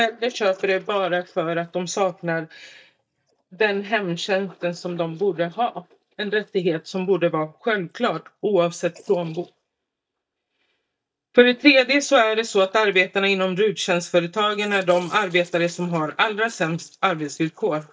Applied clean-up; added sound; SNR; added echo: neural mask model DeepFilterNet 3.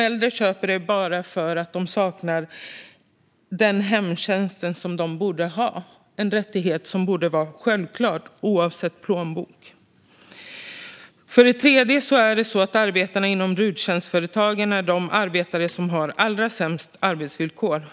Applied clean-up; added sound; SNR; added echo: none; none; none; none.